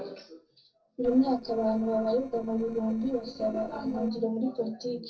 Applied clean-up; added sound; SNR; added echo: neural separator model SepFormer DNS4.